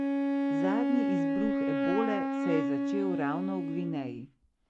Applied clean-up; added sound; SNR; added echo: none; Wind instrument, woodwind instrument; -5 dB; none.